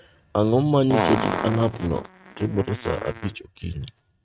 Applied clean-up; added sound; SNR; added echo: neural mask model RNNoise.